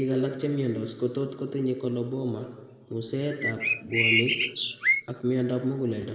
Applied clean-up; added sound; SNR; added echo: none; Bird; -2 dB; reverberation time 1.5 s.